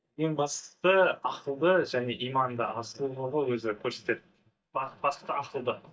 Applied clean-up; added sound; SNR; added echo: neural mask model DeepFilterNet 3.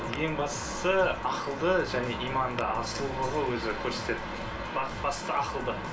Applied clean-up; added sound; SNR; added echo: none; Tap / Glass; 18 dB; reverberation time 0.3 s.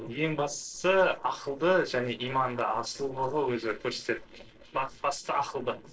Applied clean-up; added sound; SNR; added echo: neural separator model SepFormer DNS4.